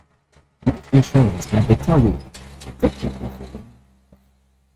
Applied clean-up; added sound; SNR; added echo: neural mask model RNNoise.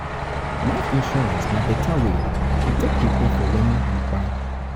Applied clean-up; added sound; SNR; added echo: none; Truck; -3 dB; none.